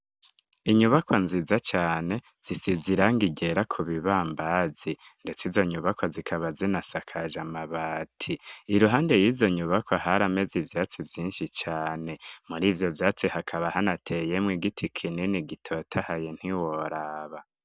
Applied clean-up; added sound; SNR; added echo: none; none; none; none.